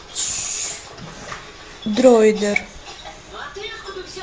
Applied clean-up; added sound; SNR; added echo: none; none; none; none.